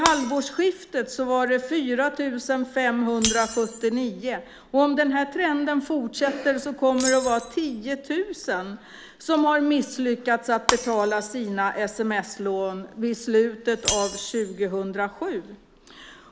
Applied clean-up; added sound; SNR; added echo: none; Shatter; 11 dB; none.